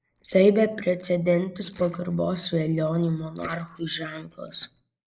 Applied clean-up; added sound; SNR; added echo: neural mask model Resemble Enhance denoiser.